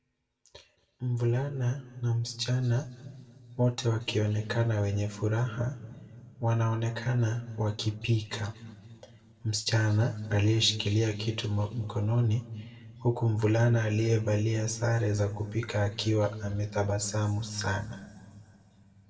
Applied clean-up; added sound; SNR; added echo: none; none; none; reverberation time 1.9 s.